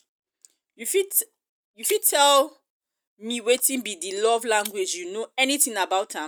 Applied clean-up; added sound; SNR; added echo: neural mask model RNNoise.